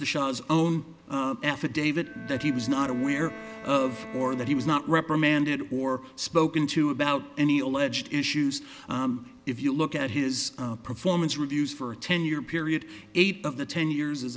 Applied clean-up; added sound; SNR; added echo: none; Bowed string instrument; 16 dB; none.